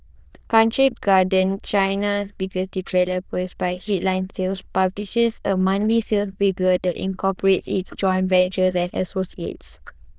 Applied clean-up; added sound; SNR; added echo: neural diffusion model UNIVERSE++.